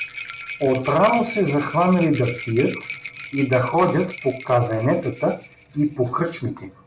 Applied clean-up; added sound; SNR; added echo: none; Rattle; 14 dB; none.